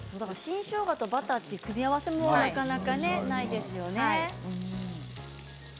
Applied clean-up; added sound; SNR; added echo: none; none; none; none.